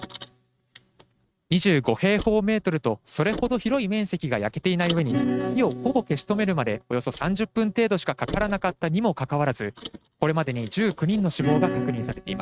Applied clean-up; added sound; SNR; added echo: neural mask model RNNoise.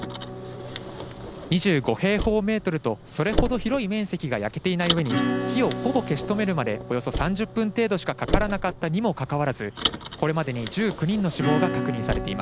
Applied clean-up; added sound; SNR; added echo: none; Acoustic guitar / Strum + Car; 4 dB; none.